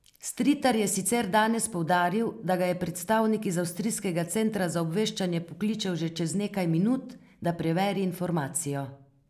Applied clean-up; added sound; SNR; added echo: none; none; none; none.